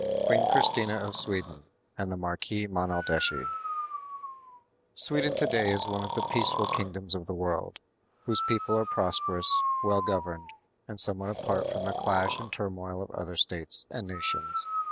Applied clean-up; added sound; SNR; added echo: none; Breathing; 2 dB; none.